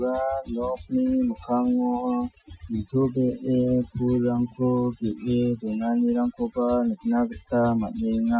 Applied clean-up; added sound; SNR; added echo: classical method Wiener filter.